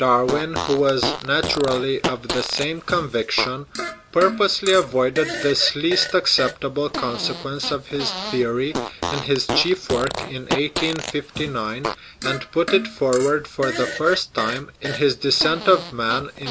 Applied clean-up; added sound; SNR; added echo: none; Fart; 8 dB; none.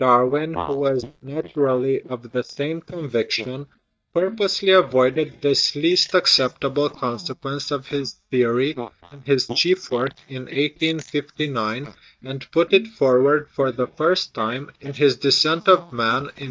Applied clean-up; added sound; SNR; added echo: neural mask model DeepFilterNet 3.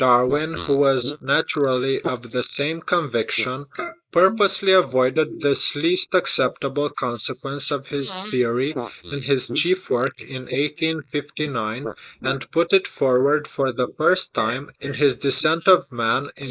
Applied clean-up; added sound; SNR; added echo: neural mask model Resemble Enhance denoiser.